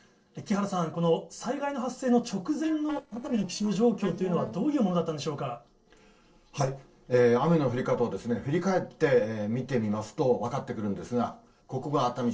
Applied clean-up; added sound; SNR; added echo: neural separator model SepFormer DNS4.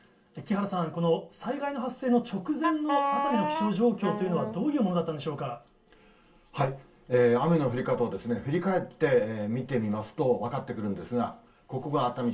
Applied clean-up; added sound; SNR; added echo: none; Wind instrument, woodwind instrument; 2 dB; reverberation time 0.2 s.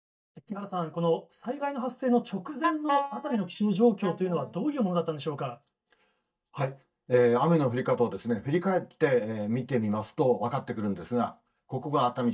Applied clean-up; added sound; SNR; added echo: neural mask model DeepFilterNet 3.